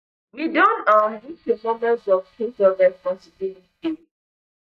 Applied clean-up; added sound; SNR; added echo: neural mask model DeepFilterNet 3.